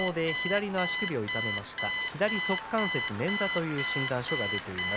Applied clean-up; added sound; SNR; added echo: none; Alarm; -1 dB; none.